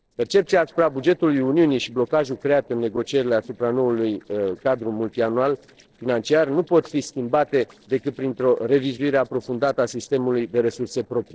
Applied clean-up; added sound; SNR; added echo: neural separator model SepFormer DNS4.